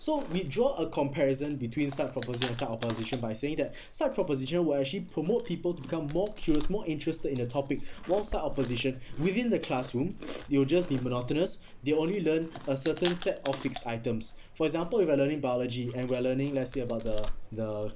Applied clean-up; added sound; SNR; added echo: none; Chewing, mastication; 7 dB; none.